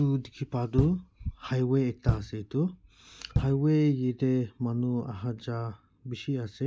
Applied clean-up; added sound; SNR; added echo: none; Knock; 6 dB; none.